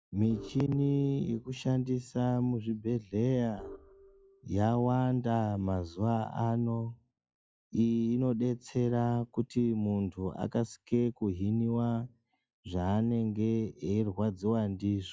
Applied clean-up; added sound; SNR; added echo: classical method log-MMSE.